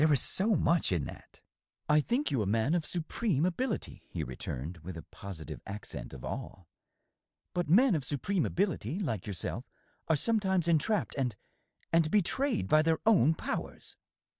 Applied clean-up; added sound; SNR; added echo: none; none; none; none.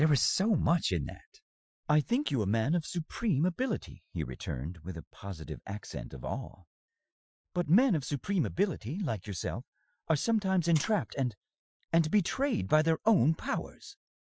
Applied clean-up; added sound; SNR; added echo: classical method Wiener filter.